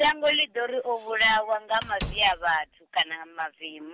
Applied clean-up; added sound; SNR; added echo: none; Squeak / Slam; 15 dB; none.